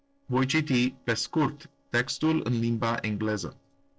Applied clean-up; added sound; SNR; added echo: neural separator model SepFormer DNS4.